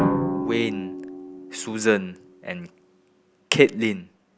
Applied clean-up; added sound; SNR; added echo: none; Drum; 4 dB; none.